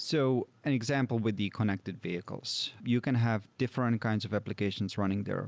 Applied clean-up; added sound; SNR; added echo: none; none; none; none.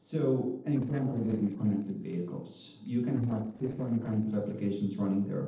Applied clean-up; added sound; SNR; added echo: neural separator model SepFormer DNS4.